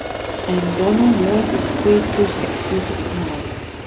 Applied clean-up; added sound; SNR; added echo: none; Aircraft; 3 dB; none.